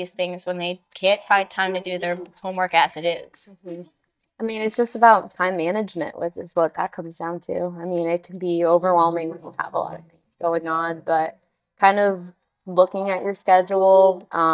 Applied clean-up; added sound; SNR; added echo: neural mask model DeepFilterNet 3.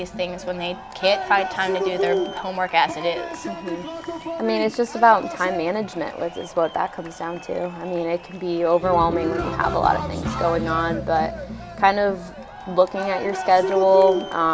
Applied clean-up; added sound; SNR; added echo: none; Cheering; 7 dB; none.